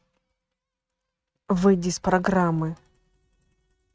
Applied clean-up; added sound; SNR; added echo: neural mask model RNNoise.